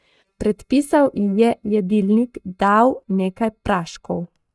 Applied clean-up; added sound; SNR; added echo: neural mask model DeepFilterNet 3.